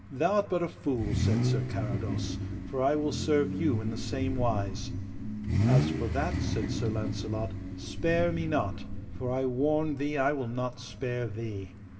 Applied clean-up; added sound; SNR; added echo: none; Idling / Accelerating, revving, vroom / Car; 1 dB; reverberation time 2.7 s.